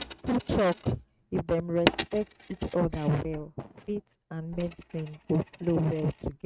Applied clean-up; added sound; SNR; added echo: neural mask model RNNoise.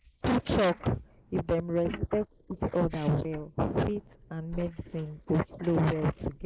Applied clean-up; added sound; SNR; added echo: neural mask model Resemble Enhance denoiser.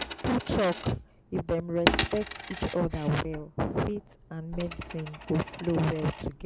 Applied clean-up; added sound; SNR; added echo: none; Coin (dropping); 6 dB; none.